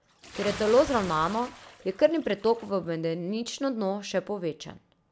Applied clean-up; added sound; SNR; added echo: none; Bathtub (filling or washing) / Splash, splatter; 16 dB; none.